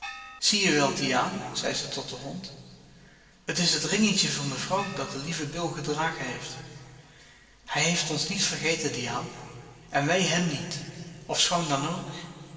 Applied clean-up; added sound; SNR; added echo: none; Gong; 11 dB; reverberation time 2.7 s.